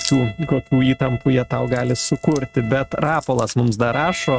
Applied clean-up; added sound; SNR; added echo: neural mask model RNNoise.